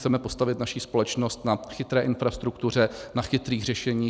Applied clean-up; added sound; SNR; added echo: none; none; none; none.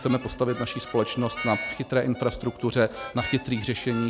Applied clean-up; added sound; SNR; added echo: none; Harmonica; 11 dB; none.